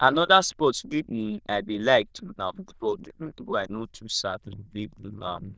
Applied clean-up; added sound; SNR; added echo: neural diffusion model UNIVERSE++.